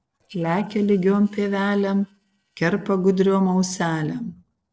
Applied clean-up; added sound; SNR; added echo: neural separator model SepFormer DNS4.